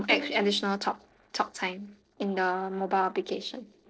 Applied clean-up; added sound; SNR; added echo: neural separator model SepFormer DNS4.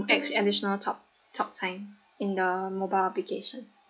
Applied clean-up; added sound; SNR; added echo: classical method log-MMSE.